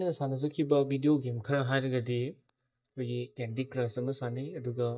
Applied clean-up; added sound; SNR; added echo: neural mask model DeepFilterNet 3.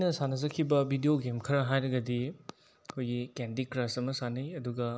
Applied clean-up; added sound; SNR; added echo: none; none; none; none.